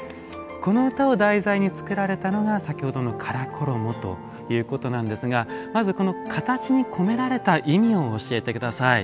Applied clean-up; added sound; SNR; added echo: none; none; none; none.